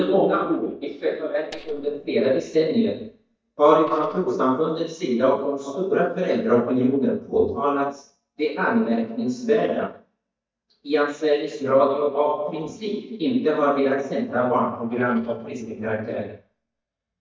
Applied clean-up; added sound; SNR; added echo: neural mask model DeepFilterNet 3.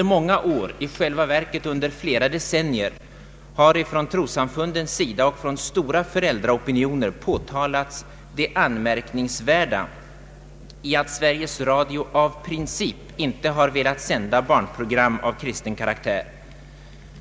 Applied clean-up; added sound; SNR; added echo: none; none; none; none.